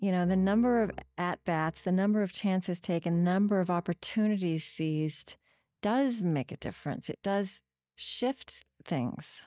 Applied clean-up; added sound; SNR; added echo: neural mask model DeepFilterNet 3.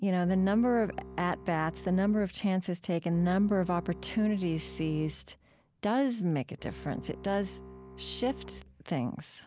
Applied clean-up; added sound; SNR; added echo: none; Bowed string instrument; 17 dB; none.